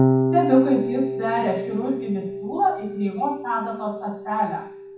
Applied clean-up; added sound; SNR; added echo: none; Electric guitar / Bass guitar; 2 dB; reverberation time 0.7 s.